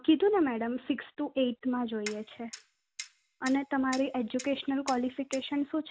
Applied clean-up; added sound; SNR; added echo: none; Clock; 16 dB; none.